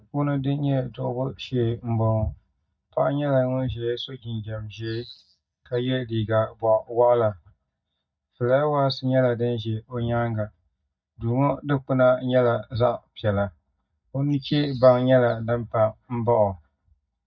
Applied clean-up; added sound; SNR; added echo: neural mask model DeepFilterNet 3.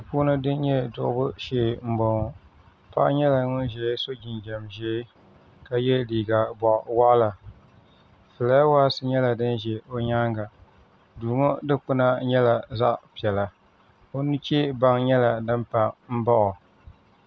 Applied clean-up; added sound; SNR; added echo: none; none; none; none.